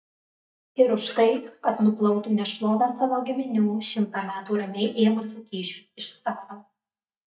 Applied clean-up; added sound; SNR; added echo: neural mask model DeepFilterNet 3.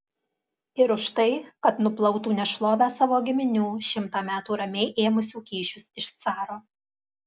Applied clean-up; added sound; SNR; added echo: none; none; none; none.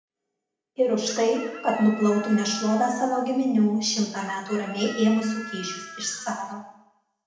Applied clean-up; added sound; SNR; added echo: none; Chicken, rooster; 15 dB; reverberation time 0.8 s.